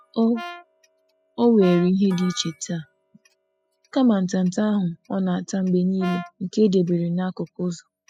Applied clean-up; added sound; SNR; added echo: classical method spectral subtraction.